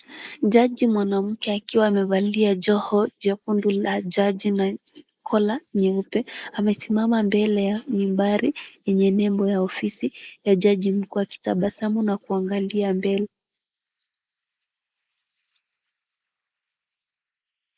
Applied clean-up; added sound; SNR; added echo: neural mask model Resemble Enhance denoiser.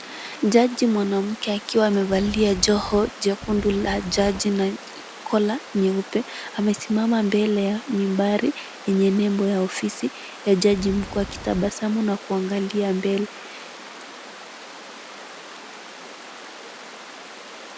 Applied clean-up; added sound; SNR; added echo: none; Wind + Water; 14 dB; none.